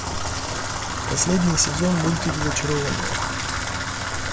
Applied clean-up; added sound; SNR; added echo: none; Bathtub (filling or washing) / Water tap, faucet; 1 dB; none.